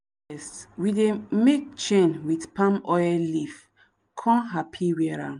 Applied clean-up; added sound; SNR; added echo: none; none; none; none.